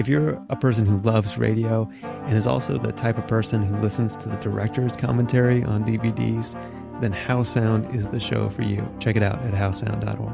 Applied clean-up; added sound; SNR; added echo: none; none; none; none.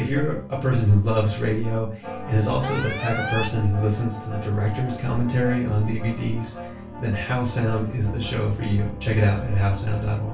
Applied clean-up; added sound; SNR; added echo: none; Alarm; 11 dB; reverberation time 0.3 s.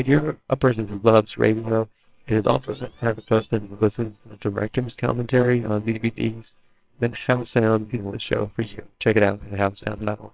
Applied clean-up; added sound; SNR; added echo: neural separator model SepFormer WHAMR!.